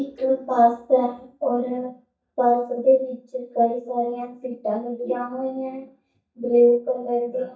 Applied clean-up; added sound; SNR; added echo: neural mask model DeepFilterNet 3.